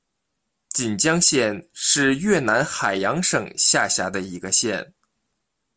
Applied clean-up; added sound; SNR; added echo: none; none; none; none.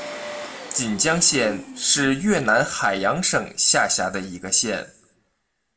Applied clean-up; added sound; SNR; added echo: none; Engine; 17 dB; reverberation time 0.3 s.